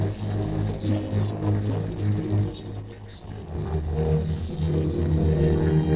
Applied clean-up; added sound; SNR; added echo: neural separator model SepFormer DNS4.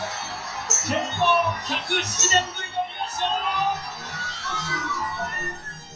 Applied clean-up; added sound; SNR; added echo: classical method WPE with log-MMSE.